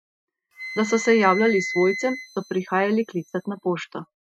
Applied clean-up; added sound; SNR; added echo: classical method Wiener filter.